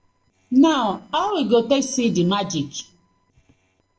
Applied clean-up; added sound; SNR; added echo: neural separator model SepFormer DNS4.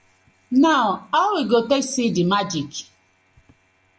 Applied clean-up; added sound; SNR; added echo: none; none; none; none.